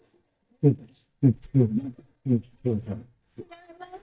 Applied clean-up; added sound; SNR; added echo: neural mask model DeepFilterNet 3.